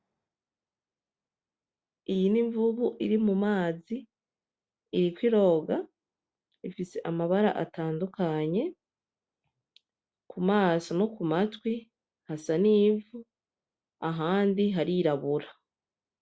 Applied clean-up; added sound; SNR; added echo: none; none; none; none.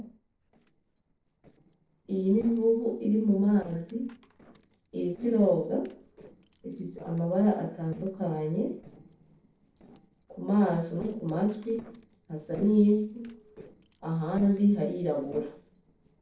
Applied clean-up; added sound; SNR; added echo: neural separator model SepFormer DNS4.